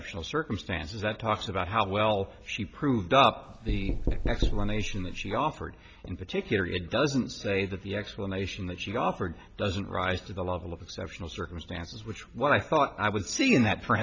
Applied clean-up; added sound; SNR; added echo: none; Knock; 0 dB; none.